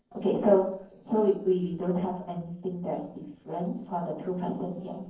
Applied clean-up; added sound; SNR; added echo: neural separator model SepFormer DNS4.